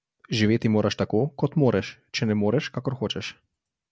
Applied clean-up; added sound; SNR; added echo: none; none; none; none.